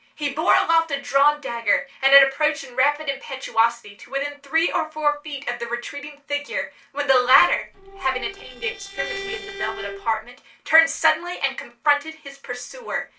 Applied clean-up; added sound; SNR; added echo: neural separator model SepFormer DNS4.